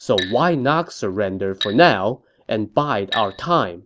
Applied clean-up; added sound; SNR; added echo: none; Glass; 14 dB; none.